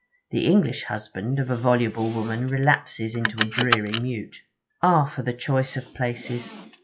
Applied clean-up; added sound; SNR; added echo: classical method log-MMSE.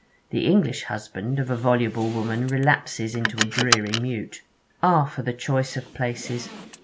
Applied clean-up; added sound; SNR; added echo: none; Car; 8 dB; none.